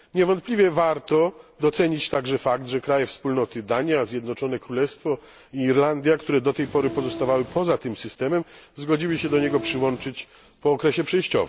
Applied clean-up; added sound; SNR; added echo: none; Train; 12 dB; none.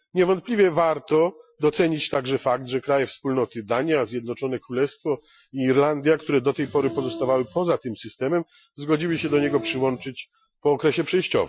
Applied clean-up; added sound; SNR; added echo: classical method Wiener filter.